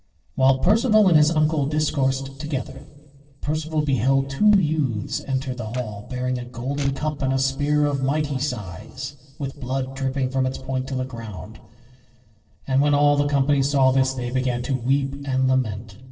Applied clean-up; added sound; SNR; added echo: neural separator model SepFormer DNS4.